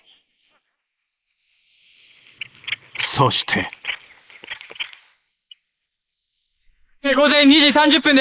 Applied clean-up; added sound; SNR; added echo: neural mask model Resemble Enhance denoiser.